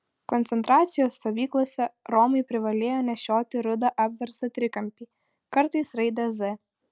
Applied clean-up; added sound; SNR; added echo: none; none; none; none.